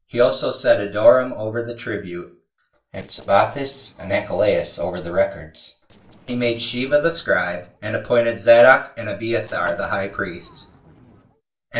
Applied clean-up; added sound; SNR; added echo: neural separator model SepFormer DNS4.